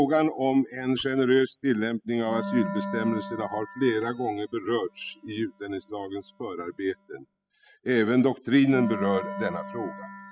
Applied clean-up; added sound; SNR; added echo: classical method spectral subtraction.